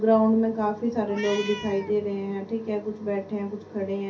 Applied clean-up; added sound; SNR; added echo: none; Meow; 12 dB; reverberation time 0.3 s.